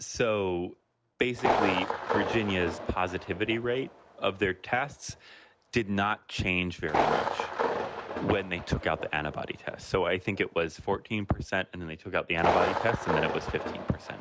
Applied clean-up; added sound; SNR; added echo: none; Thunder; 3 dB; none.